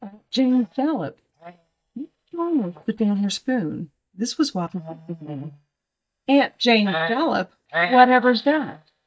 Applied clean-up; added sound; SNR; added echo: neural mask model DeepFilterNet 3.